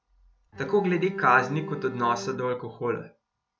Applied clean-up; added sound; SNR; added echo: none; Bowed string instrument; 10 dB; none.